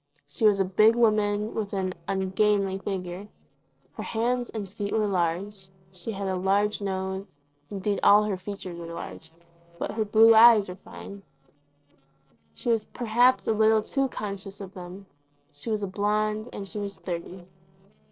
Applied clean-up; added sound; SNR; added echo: neural separator model SepFormer DNS4.